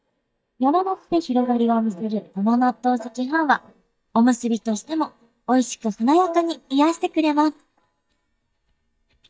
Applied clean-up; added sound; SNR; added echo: neural mask model DeepFilterNet 3.